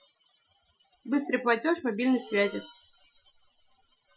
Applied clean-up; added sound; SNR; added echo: classical method Wiener filter.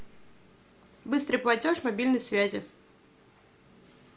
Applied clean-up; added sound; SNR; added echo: none; none; none; none.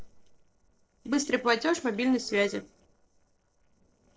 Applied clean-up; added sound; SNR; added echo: neural separator model SepFormer DNS4.